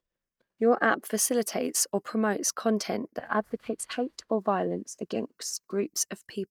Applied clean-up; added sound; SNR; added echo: neural mask model DeepFilterNet 3.